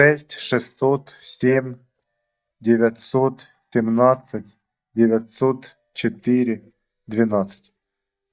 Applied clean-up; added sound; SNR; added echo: neural mask model DeepFilterNet 3.